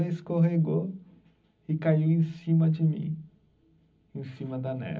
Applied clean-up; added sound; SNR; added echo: none; none; none; reverberation time 0.4 s.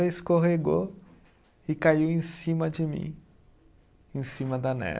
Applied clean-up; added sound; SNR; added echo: none; none; none; none.